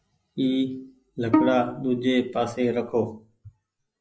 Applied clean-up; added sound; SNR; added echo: classical method log-MMSE.